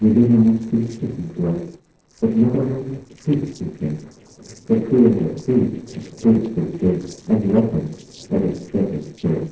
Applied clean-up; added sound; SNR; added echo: neural separator model SepFormer DNS4.